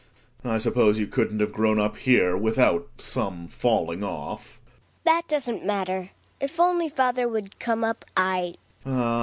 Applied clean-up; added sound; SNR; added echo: none; none; none; none.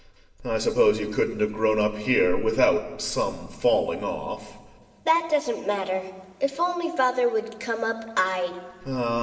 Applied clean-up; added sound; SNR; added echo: none; none; none; reverberation time 2.7 s.